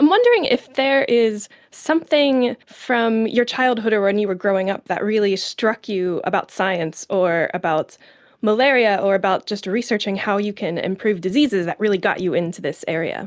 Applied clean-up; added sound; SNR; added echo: none; none; none; none.